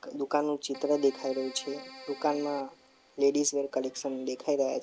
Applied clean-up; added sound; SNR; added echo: none; Keyboard (musical); 18 dB; none.